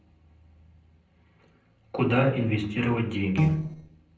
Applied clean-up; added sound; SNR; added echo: neural separator model SepFormer DNS4.